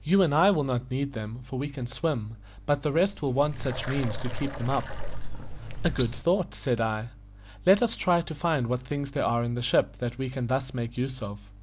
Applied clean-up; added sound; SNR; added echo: none; Water; 4 dB; none.